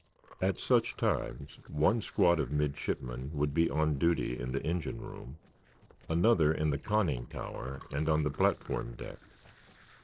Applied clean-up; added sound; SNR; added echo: neural separator model SepFormer DNS4.